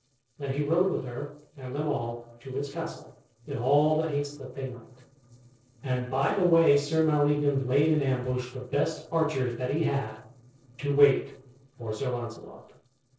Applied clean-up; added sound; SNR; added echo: neural separator model SepFormer DNS4.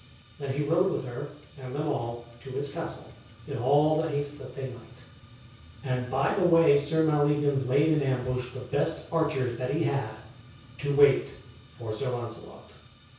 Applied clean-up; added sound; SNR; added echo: none; Fire; 20 dB; reverberation time 0.6 s.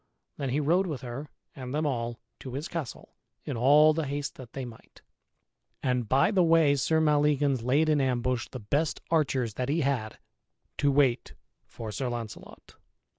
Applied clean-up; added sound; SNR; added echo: none; none; none; none.